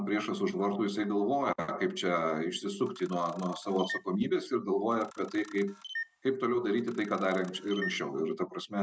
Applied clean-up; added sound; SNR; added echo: none; Camera; 14 dB; none.